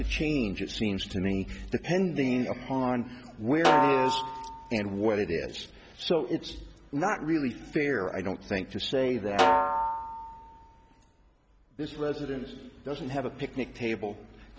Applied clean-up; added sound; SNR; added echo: none; Snare drum; -1 dB; none.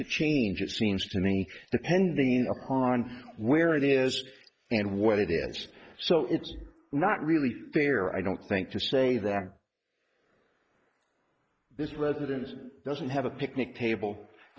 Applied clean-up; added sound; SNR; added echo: neural mask model Resemble Enhance denoiser.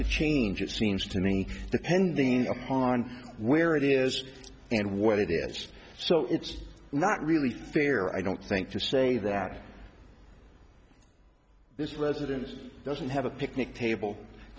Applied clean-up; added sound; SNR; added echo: none; none; none; none.